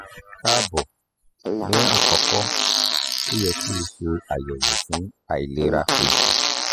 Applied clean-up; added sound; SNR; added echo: classical method spectral subtraction.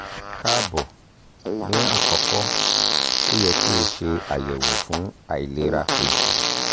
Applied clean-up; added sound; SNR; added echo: none; Fart; -5 dB; none.